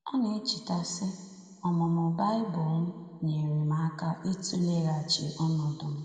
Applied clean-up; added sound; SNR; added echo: none; none; none; reverberation time 2.0 s.